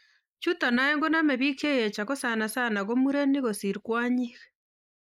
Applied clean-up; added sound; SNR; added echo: neural mask model Resemble Enhance denoiser.